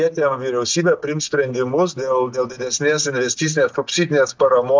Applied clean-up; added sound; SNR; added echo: neural mask model DeepFilterNet 3.